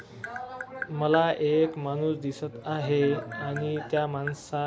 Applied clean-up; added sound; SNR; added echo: none; Tap; 16 dB; none.